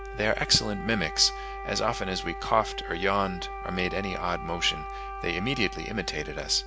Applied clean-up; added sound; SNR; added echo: none; Wind instrument, woodwind instrument; 10 dB; none.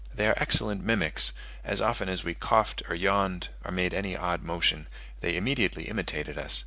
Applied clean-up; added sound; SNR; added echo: none; none; none; none.